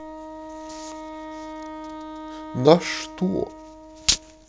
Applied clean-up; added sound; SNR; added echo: none; Wind instrument, woodwind instrument; 11 dB; none.